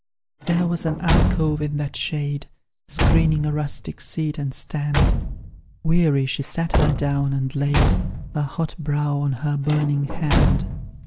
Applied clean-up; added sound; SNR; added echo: none; Slam / Truck / Car; 1 dB; none.